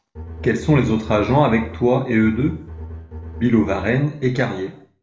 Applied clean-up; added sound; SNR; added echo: none; Bowed string instrument; 14 dB; reverberation time 0.4 s.